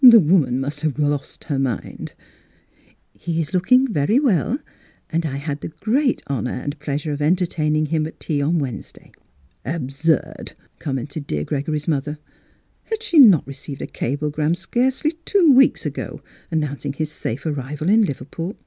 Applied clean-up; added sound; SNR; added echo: none; none; none; none.